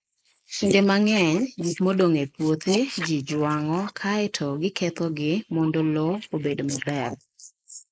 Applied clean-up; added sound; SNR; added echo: neural mask model Resemble Enhance denoiser.